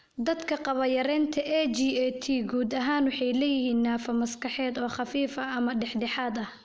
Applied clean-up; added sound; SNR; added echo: none; none; none; none.